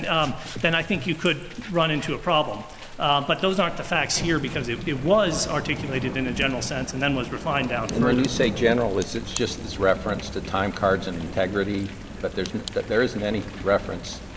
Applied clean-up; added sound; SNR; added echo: none; Thunder / Rain; 10 dB; none.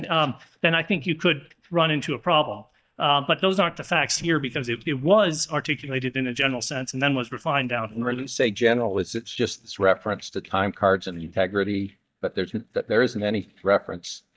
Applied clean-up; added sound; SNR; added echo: neural mask model DeepFilterNet 3.